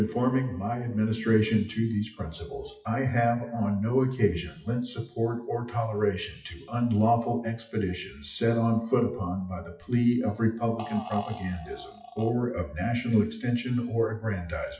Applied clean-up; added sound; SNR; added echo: classical method WPE with log-MMSE.